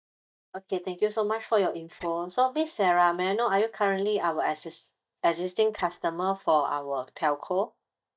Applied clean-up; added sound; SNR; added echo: neural mask model DeepFilterNet 3.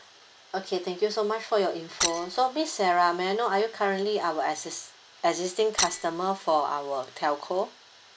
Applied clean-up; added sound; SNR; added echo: none; Shatter; 5 dB; none.